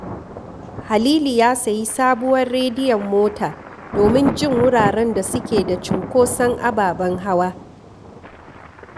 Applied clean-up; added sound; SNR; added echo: none; Thunder; 10 dB; none.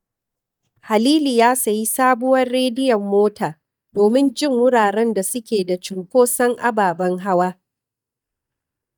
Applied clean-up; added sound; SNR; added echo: neural mask model DeepFilterNet 3.